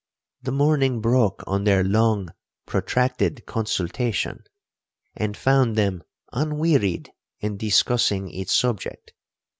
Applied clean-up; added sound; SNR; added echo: none; none; none; none.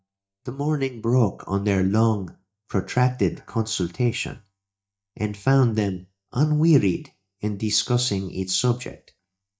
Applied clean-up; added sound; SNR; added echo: neural mask model DeepFilterNet 3.